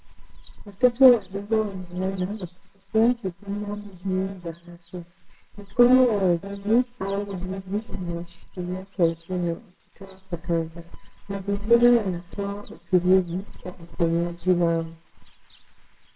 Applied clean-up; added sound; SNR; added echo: neural separator model SepFormer WHAMR!.